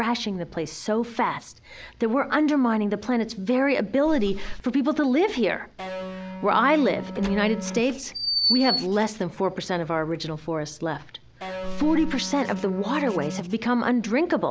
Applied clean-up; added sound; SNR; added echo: none; Door + Electric guitar; 7 dB; none.